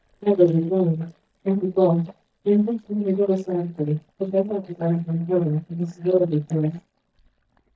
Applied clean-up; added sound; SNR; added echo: neural mask model DeepFilterNet 3.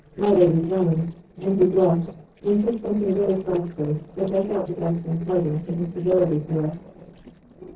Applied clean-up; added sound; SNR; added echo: neural separator model SepFormer DNS4.